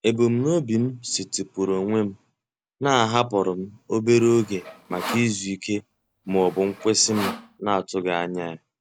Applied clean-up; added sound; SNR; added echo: none; Sawing; 13 dB; none.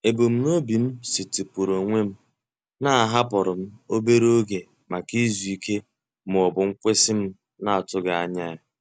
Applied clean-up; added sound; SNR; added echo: none; none; none; none.